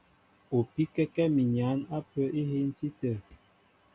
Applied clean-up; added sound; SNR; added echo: none; none; none; none.